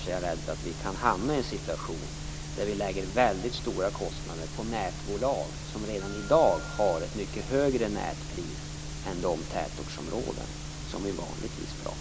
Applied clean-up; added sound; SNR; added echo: none; Wind instrument, woodwind instrument; 18 dB; none.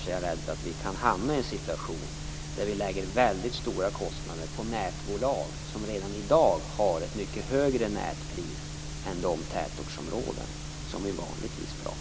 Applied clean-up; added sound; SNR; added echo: none; none; none; none.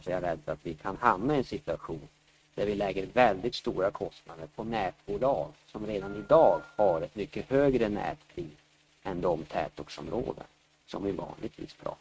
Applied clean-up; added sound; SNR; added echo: neural mask model RNNoise.